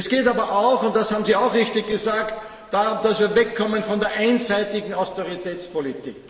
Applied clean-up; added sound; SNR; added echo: none; none; none; reverberation time 3.0 s.